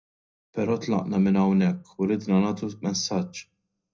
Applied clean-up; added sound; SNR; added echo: none; none; none; reverberation time 0.4 s.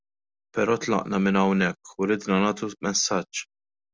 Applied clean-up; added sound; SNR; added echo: none; none; none; none.